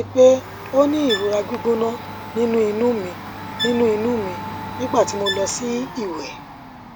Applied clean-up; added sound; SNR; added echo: none; Bowed string instrument + Domestic sounds, home sounds; 10 dB; none.